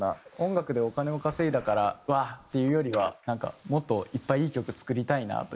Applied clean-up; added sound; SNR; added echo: neural mask model Resemble Enhance denoiser.